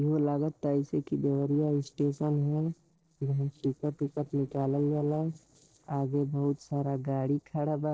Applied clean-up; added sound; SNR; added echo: neural separator model SepFormer DNS4.